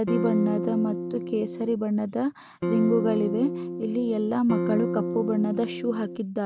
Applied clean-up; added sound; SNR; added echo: none; Electric guitar / Strum; 3 dB; none.